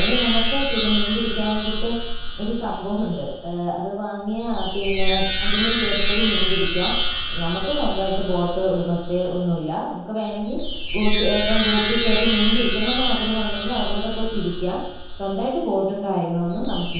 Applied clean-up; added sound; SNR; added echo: none; Chime; -1 dB; reverberation time 0.9 s.